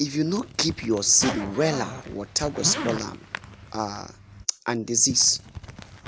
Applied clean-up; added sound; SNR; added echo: none; Zipper (clothing); 11 dB; none.